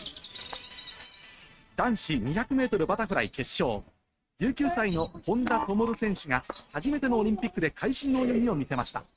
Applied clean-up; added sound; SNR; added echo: neural mask model RNNoise.